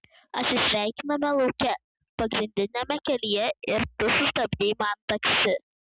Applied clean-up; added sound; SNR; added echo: none; none; none; none.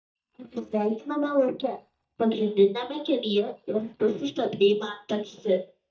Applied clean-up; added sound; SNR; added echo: neural mask model DeepFilterNet 3.